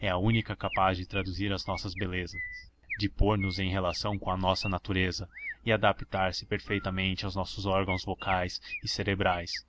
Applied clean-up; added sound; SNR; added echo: none; Chirp, tweet; 14 dB; none.